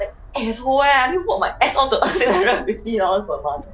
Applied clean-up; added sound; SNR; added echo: none; Dog; 19 dB; none.